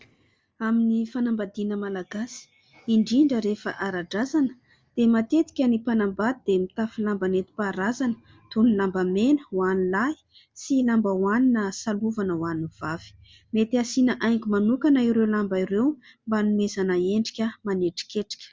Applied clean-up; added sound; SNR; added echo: none; none; none; none.